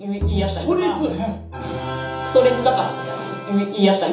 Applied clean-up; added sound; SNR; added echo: none; Bowed string instrument; 9 dB; reverberation time 1.2 s.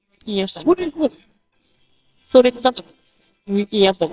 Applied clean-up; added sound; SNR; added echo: neural separator model SepFormer WHAMR!.